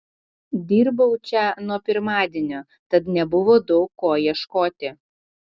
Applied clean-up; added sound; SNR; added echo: none; none; none; none.